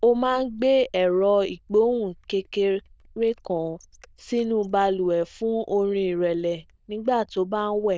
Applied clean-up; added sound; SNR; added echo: neural diffusion model UNIVERSE++.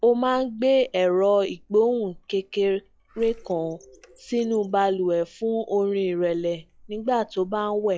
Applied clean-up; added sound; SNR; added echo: classical method log-MMSE.